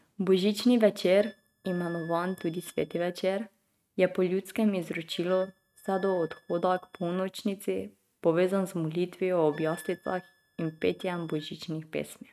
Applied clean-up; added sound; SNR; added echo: neural mask model RNNoise.